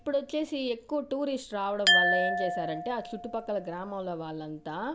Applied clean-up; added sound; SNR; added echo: none; Glass; 0 dB; none.